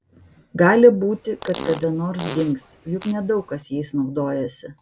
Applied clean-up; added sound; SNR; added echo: none; Fart; 14 dB; none.